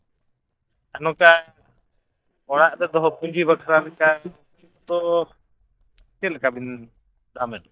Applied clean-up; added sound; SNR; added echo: neural mask model DeepFilterNet 3.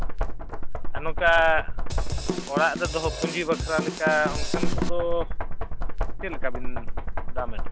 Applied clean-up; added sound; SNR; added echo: none; Drum / Drum kit + Knock; -4 dB; none.